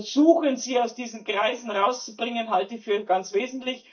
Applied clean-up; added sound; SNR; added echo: neural mask model DeepFilterNet 3.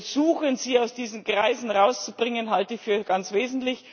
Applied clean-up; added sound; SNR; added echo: none; none; none; none.